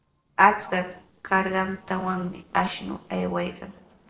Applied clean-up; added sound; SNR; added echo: neural separator model SepFormer DNS4.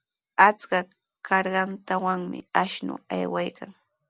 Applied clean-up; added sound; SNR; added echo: none; none; none; none.